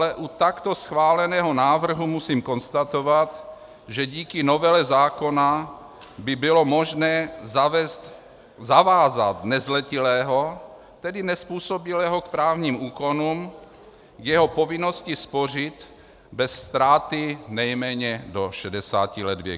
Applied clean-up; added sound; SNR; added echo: none; none; none; none.